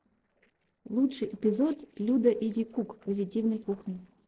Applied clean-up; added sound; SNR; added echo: neural separator model SepFormer DNS4.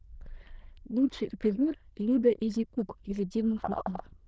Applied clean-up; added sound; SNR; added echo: neural diffusion model UNIVERSE++.